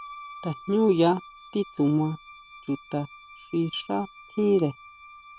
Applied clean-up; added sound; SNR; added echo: none; Wind instrument, woodwind instrument; 19 dB; none.